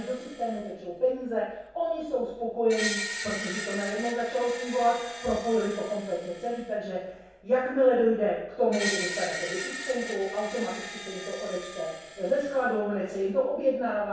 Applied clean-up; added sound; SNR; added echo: none; Screech; 10 dB; reverberation time 0.7 s.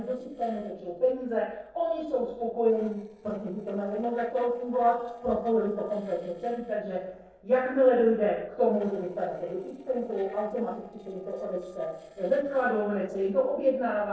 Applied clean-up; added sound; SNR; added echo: neural separator model SepFormer DNS4.